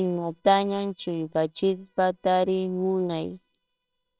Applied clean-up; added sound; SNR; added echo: neural separator model SepFormer WHAMR!.